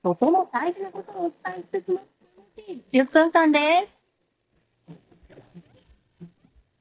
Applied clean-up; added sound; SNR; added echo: neural mask model DeepFilterNet 3.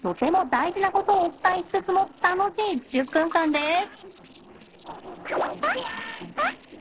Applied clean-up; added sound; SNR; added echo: neural separator model SepFormer DNS4.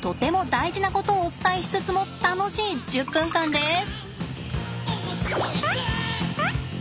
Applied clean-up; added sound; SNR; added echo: none; none; none; none.